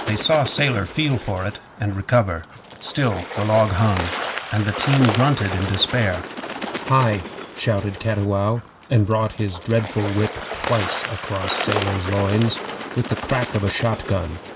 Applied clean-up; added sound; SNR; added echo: none; Water / Bird; 8 dB; none.